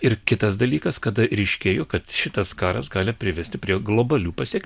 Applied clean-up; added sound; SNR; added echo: none; none; none; none.